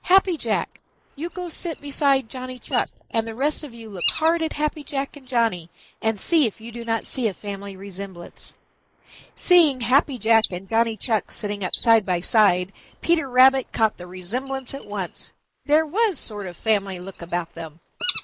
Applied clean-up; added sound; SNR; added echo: neural mask model Resemble Enhance denoiser.